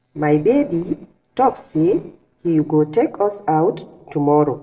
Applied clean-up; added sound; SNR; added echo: neural separator model SepFormer DNS4.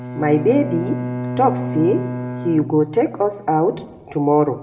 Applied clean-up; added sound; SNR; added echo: none; Bowed string instrument; 8 dB; reverberation time 0.7 s.